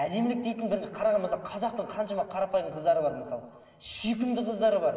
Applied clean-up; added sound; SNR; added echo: none; none; none; reverberation time 2.4 s.